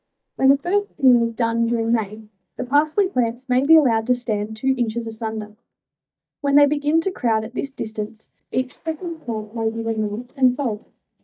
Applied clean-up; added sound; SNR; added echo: neural mask model DeepFilterNet 3.